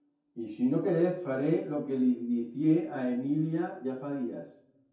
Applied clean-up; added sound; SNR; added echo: none; none; none; reverberation time 0.6 s.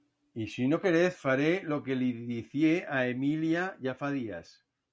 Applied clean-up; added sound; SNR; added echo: none; none; none; none.